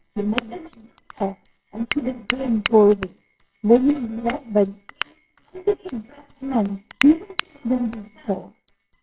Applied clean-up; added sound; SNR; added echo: neural separator model SepFormer WHAMR!.